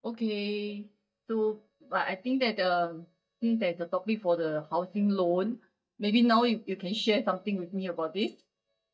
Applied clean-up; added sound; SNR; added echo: neural mask model DeepFilterNet 3.